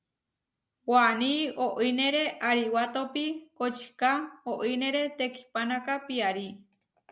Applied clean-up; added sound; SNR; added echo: none; none; none; none.